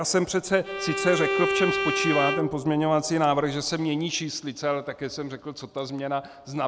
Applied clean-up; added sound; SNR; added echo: none; Bowed string instrument; 3 dB; none.